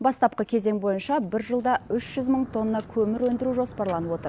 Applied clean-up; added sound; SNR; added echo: none; none; none; none.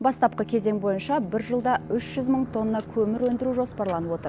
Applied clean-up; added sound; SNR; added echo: none; Bowed string instrument; 16 dB; none.